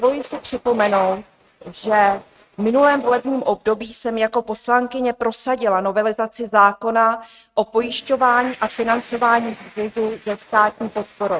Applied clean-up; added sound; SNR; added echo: neural mask model RNNoise.